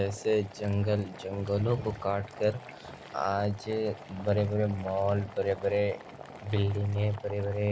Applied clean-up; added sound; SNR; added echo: none; Boiling; 17 dB; none.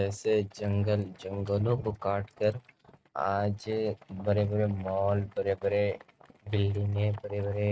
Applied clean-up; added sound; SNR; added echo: neural mask model RNNoise.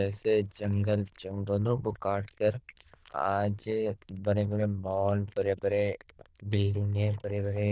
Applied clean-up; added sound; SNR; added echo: neural diffusion model UNIVERSE++.